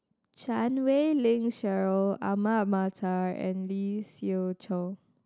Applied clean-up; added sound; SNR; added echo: none; none; none; none.